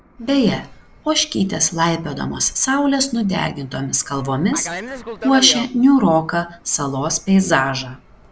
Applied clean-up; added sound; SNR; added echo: none; Fixed-wing aircraft, airplane; 17 dB; none.